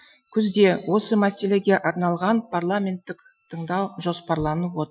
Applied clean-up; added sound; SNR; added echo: classical method Wiener filter.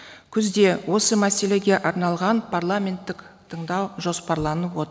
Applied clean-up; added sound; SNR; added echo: none; none; none; none.